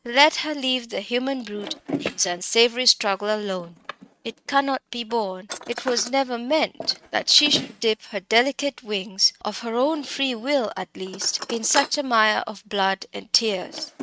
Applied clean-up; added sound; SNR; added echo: neural mask model RNNoise.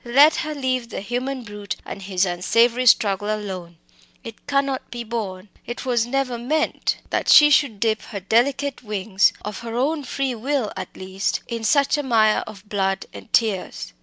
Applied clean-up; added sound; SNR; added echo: none; none; none; none.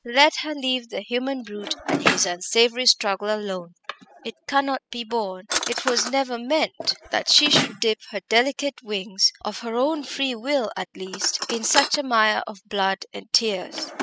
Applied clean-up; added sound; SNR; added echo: classical method spectral subtraction.